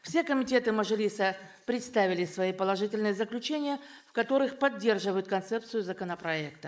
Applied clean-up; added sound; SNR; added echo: neural mask model Resemble Enhance denoiser.